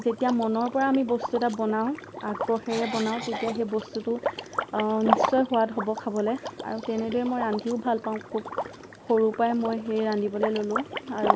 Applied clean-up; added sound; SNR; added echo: none; Cough + Liquid; 6 dB; none.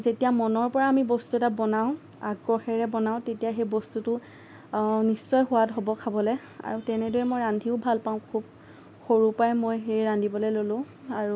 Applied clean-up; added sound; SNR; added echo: none; none; none; none.